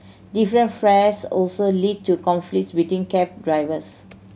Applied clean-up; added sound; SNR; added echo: none; none; none; none.